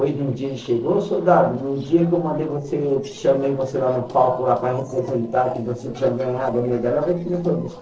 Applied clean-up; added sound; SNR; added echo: neural separator model SepFormer DNS4.